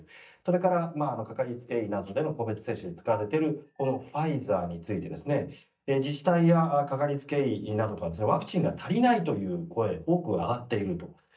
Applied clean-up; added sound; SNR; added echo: neural mask model DeepFilterNet 3.